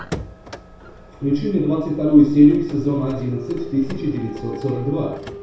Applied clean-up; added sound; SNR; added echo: none; Printer; 16 dB; reverberation time 0.4 s.